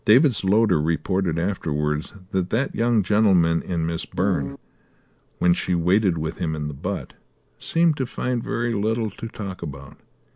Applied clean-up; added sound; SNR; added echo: none; Piano; 6 dB; none.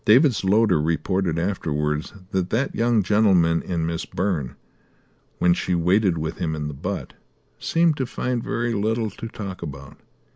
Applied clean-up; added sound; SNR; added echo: none; none; none; none.